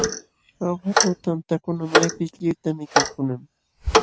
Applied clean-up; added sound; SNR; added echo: none; Clock; -2 dB; none.